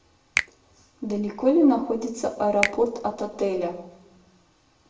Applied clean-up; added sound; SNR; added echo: none; Finger snapping; 10 dB; reverberation time 0.7 s.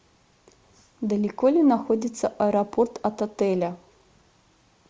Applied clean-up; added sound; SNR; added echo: none; none; none; none.